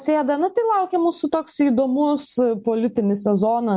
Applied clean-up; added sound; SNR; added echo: none; none; none; none.